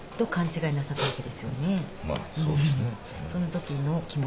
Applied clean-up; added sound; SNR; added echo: none; none; none; none.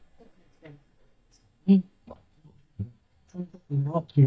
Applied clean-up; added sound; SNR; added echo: neural mask model DeepFilterNet 3.